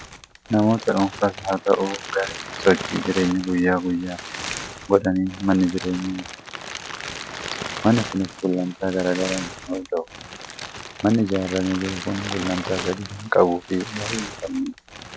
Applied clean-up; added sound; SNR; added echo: none; Crumpling, crinkling; 11 dB; none.